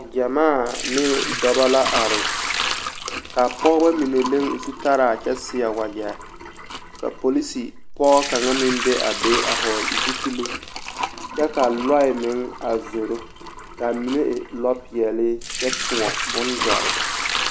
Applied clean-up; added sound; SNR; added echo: none; Sink (filling or washing) / Liquid; 5 dB; none.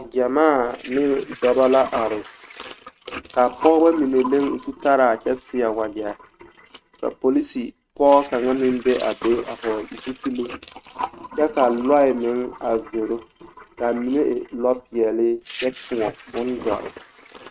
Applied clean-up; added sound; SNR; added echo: neural mask model RNNoise.